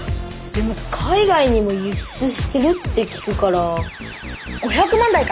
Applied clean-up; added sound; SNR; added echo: none; none; none; none.